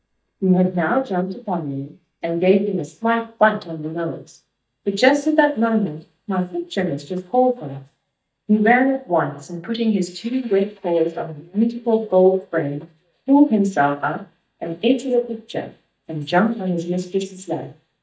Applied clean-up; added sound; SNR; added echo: neural mask model DeepFilterNet 3.